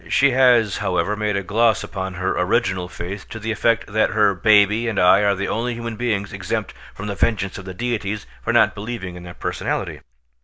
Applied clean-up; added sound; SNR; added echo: none; none; none; none.